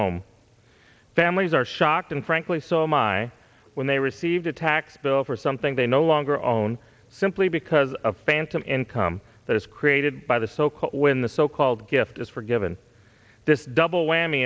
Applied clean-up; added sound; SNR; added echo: none; none; none; none.